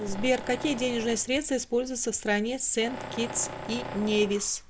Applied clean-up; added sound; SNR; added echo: none; Tools; 13 dB; none.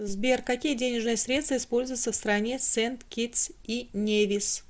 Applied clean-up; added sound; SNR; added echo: none; none; none; none.